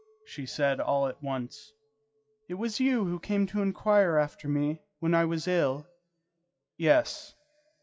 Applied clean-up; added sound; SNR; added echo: classical method WPE with log-MMSE.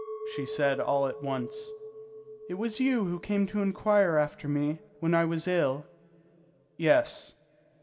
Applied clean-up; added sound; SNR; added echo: none; Chink, clink; 15 dB; reverberation time 1.1 s.